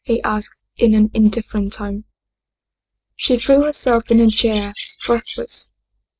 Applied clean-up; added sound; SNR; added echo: neural separator model SepFormer DNS4.